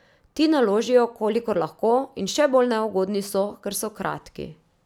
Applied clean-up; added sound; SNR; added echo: none; none; none; none.